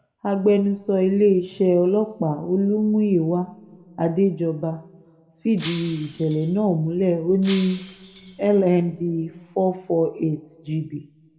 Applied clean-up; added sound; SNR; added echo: none; Shatter; 18 dB; reverberation time 1.8 s.